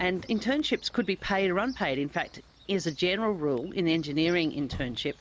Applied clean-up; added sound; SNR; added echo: none; Chirp, tweet; 20 dB; none.